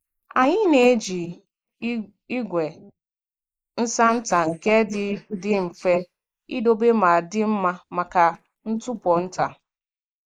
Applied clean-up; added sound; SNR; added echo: neural mask model Resemble Enhance denoiser.